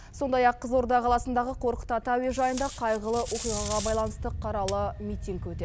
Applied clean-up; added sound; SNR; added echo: none; Packing tape, duct tape; 13 dB; none.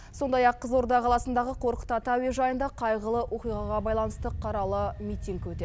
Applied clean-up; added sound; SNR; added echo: none; none; none; none.